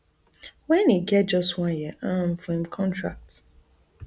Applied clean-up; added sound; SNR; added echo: none; none; none; none.